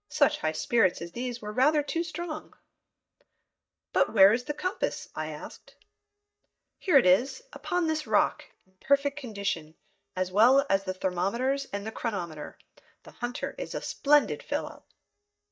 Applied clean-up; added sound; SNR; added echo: neural mask model DeepFilterNet 3.